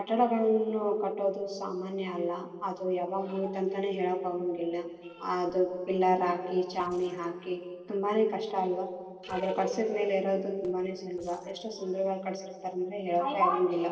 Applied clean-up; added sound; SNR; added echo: neural separator model SepFormer DNS4.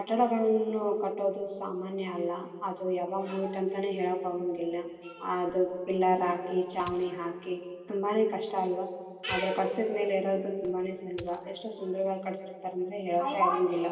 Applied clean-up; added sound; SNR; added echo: none; Coin (dropping); 17 dB; reverberation time 2.1 s.